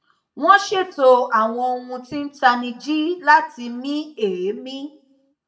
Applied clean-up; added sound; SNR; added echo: none; none; none; reverberation time 0.3 s.